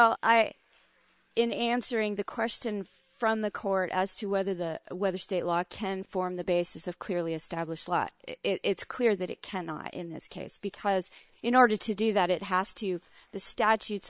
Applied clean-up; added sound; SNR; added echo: neural separator model SepFormer WHAM!.